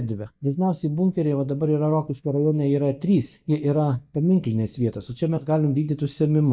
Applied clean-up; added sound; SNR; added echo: neural mask model DeepFilterNet 3.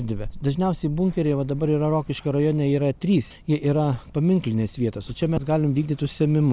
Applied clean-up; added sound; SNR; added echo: none; none; none; none.